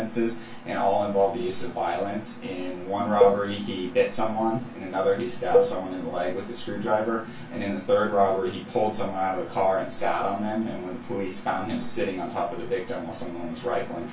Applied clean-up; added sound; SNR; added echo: none; Cowbell; 1 dB; reverberation time 0.2 s.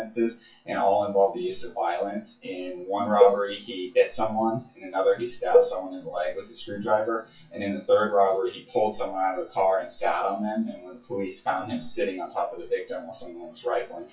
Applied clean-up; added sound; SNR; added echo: classical method WPE with log-MMSE.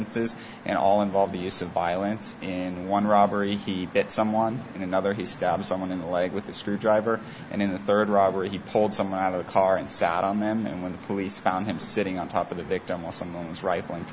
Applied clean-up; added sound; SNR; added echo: none; none; none; none.